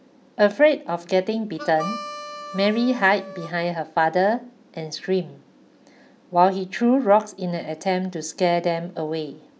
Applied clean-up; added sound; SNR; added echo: none; Harmonica; 13 dB; none.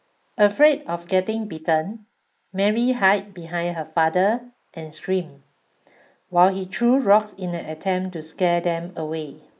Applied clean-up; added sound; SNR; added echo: neural mask model Resemble Enhance denoiser.